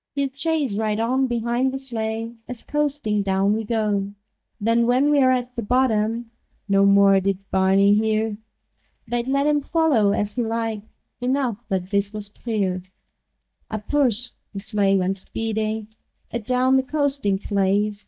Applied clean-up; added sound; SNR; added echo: neural mask model DeepFilterNet 3.